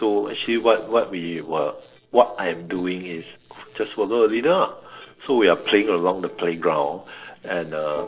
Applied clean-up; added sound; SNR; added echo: neural separator model SepFormer DNS4.